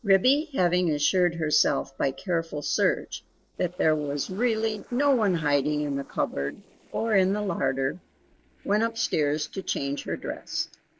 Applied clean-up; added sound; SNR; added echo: neural separator model SepFormer DNS4.